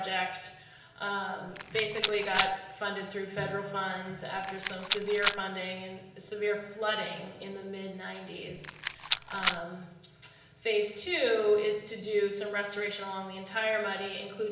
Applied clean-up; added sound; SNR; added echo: none; Rattle; -2 dB; reverberation time 0.9 s.